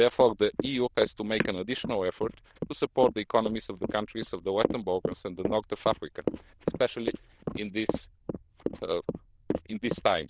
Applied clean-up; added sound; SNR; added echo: neural diffusion model UNIVERSE++.